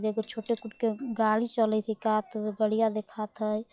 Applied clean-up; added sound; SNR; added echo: classical method log-MMSE.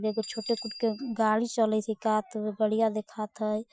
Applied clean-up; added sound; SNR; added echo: classical method Wiener filter.